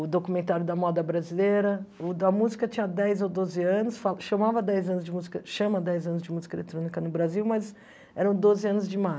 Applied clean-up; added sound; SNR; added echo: none; none; none; none.